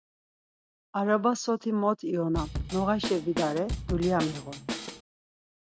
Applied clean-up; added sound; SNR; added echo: none; Drum kit; 5 dB; none.